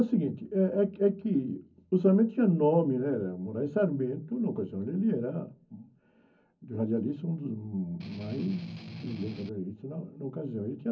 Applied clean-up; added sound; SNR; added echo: none; Strum; 12 dB; reverberation time 0.4 s.